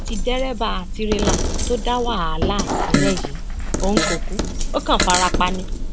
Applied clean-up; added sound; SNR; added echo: none; Coin (dropping) + Fart; -3 dB; none.